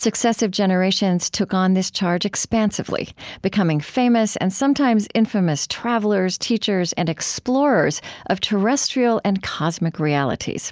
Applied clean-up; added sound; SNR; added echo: none; none; none; none.